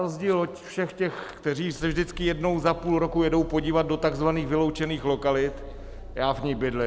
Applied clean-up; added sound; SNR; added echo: none; Idling / Engine starting / Door / Car; 14 dB; none.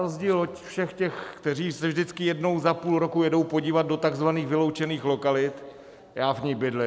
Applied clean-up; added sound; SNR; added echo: none; none; none; none.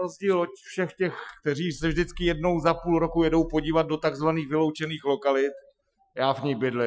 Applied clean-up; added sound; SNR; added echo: classical method Wiener filter.